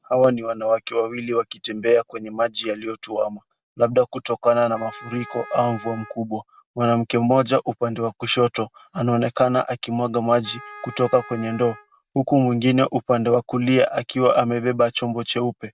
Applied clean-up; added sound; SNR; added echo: none; Wind instrument, woodwind instrument; 20 dB; none.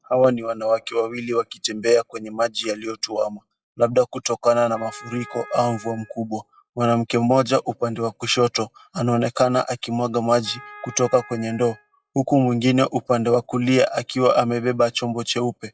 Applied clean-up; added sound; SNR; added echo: classical method log-MMSE.